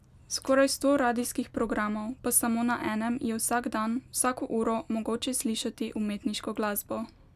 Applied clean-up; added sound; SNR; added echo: none; none; none; none.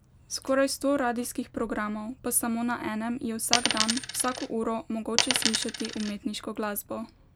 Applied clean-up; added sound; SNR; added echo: none; Coin (dropping); -1 dB; none.